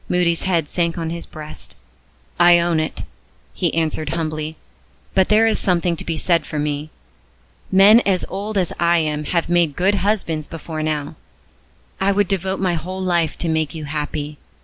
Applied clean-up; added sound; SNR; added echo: none; Tap / Hammer; 17 dB; none.